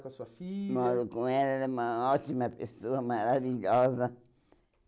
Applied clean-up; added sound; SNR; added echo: none; none; none; none.